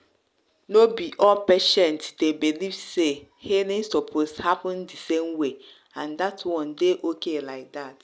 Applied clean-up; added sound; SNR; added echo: none; none; none; none.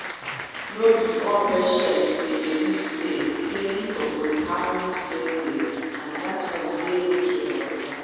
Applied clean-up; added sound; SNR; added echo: none; Applause; 10 dB; reverberation time 2.1 s.